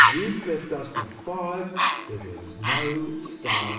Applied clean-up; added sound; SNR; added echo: none; Bird; -5 dB; reverberation time 0.7 s.